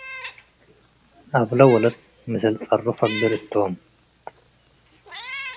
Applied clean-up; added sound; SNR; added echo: none; Meow; 15 dB; none.